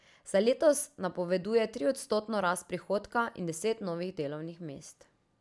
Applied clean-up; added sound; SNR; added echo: none; none; none; none.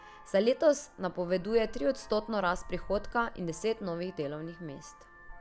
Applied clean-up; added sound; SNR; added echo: none; Vehicle horn, car horn, honking; 14 dB; none.